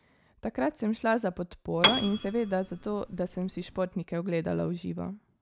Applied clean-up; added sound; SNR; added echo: none; Piano; 1 dB; none.